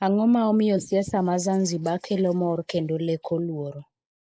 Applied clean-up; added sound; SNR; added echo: neural mask model Resemble Enhance denoiser.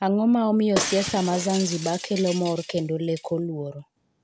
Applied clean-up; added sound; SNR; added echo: none; Shatter; 10 dB; none.